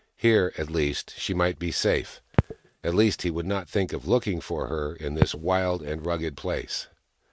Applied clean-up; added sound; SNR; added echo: neural mask model RNNoise.